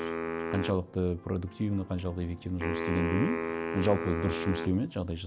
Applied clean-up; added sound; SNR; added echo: none; Wind instrument, woodwind instrument; 4 dB; none.